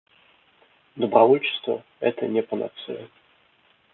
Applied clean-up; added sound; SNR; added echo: none; none; none; none.